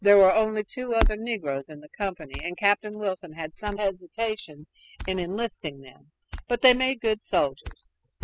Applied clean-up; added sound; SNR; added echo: classical method spectral subtraction.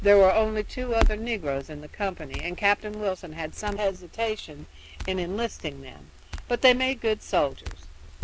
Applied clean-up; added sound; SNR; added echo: none; Crackle; 7 dB; none.